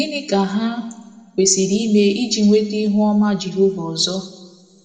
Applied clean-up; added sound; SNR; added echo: none; none; none; reverberation time 1.1 s.